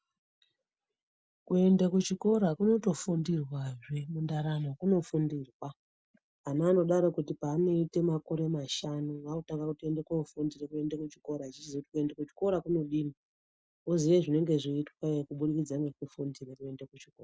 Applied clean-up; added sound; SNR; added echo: none; none; none; none.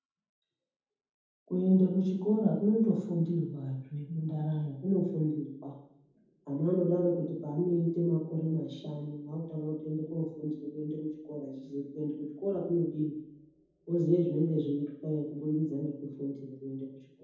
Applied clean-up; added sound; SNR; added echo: none; none; none; reverberation time 0.9 s.